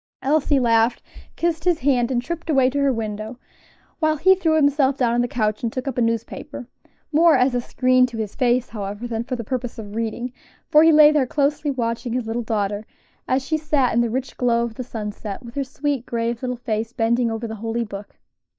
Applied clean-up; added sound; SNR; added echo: neural mask model DeepFilterNet 3.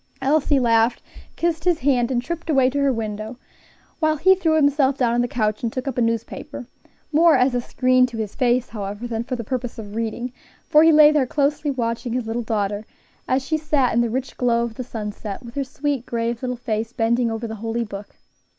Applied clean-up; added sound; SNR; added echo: none; Wind; 17 dB; none.